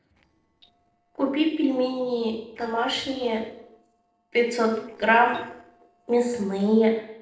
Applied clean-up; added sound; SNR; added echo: neural separator model SepFormer DNS4.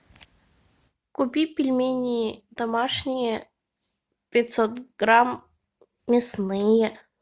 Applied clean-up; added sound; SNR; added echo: none; none; none; none.